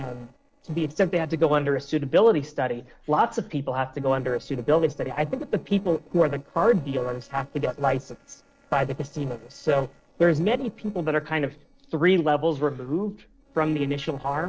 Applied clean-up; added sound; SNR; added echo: neural separator model SepFormer DNS4.